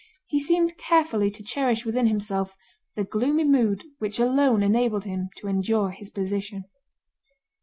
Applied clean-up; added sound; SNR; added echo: none; none; none; none.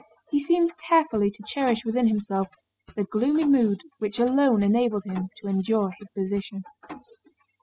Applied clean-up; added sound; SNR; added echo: classical method spectral subtraction.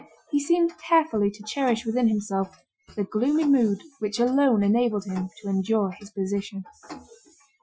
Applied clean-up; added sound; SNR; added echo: classical method Wiener filter.